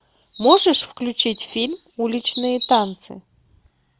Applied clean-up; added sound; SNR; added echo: none; Chirp, tweet; 10 dB; none.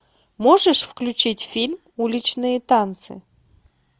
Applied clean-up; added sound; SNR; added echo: none; none; none; none.